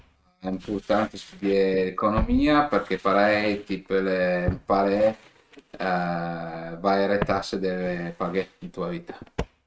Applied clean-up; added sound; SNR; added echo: neural mask model RNNoise.